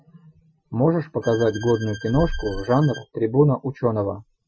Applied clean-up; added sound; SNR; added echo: classical method Wiener filter.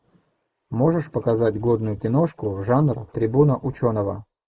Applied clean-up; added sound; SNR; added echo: neural mask model Resemble Enhance denoiser.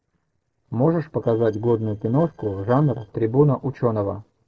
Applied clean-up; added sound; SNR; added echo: neural separator model SepFormer DNS4.